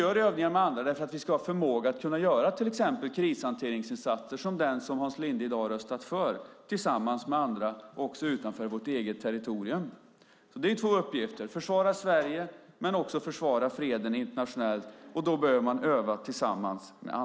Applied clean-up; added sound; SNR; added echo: none; none; none; none.